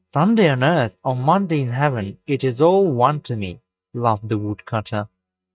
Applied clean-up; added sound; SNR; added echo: neural mask model DeepFilterNet 3.